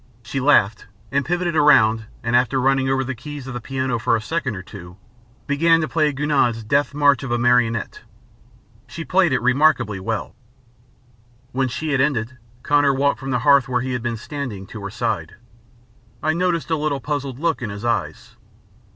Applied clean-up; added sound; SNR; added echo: none; none; none; none.